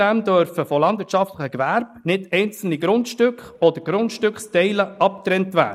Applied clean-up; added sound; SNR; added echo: neural mask model Resemble Enhance denoiser.